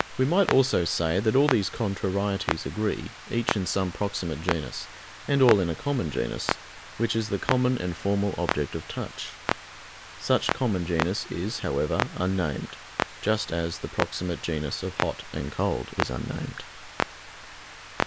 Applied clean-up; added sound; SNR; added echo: none; Clock; 7 dB; none.